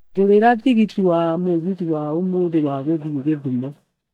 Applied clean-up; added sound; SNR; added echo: neural mask model DeepFilterNet 3.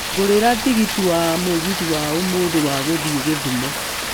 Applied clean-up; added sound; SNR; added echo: none; Rain; 5 dB; none.